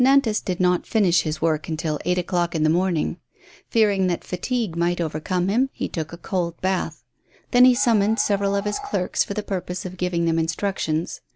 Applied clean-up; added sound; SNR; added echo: none; Animal; 15 dB; none.